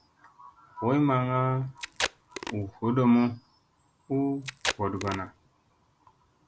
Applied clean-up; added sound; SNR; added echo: none; Packing tape, duct tape; 7 dB; none.